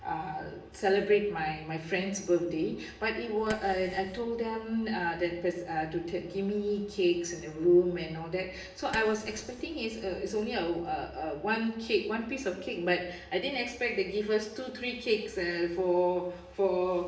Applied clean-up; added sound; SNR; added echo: none; Fire; 19 dB; reverberation time 0.7 s.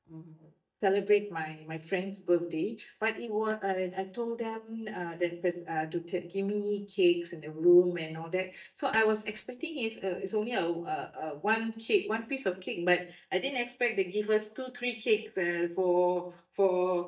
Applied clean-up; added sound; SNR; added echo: neural mask model DeepFilterNet 3.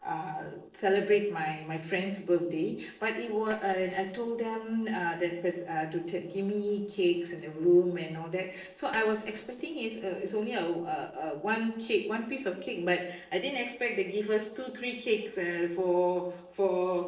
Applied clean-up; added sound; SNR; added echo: neural separator model SepFormer DNS4.